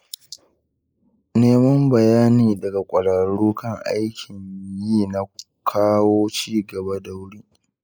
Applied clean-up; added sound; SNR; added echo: neural mask model Resemble Enhance denoiser.